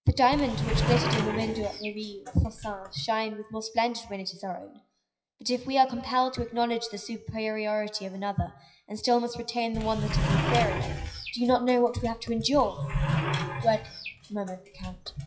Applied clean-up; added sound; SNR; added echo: classical method WPE with log-MMSE.